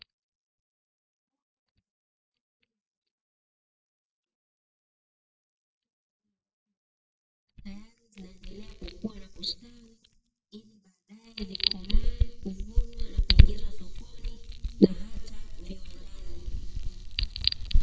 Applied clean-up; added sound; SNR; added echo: neural mask model DeepFilterNet 3.